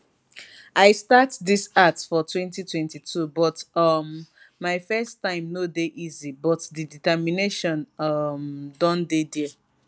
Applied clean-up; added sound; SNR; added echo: none; none; none; none.